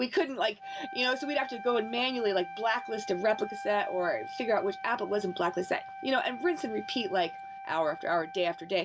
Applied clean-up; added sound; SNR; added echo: none; Wind instrument, woodwind instrument; 12 dB; none.